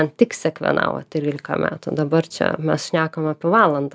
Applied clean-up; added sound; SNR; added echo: none; none; none; none.